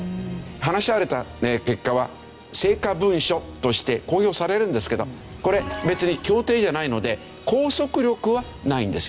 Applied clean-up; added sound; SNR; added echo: none; none; none; none.